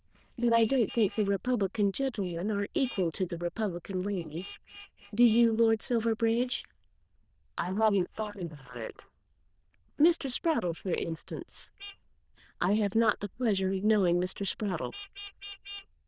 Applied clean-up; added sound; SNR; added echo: neural diffusion model UNIVERSE++.